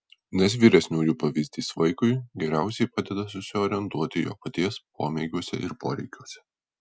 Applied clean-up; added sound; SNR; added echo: none; none; none; none.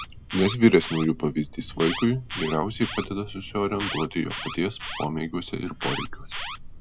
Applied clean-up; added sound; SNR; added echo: none; Thunder + Alarm; 10 dB; none.